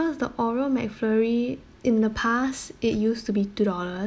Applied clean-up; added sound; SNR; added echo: none; none; none; none.